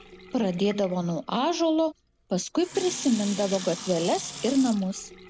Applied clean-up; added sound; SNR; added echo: none; Sink (filling or washing) / Water tap, faucet; 14 dB; none.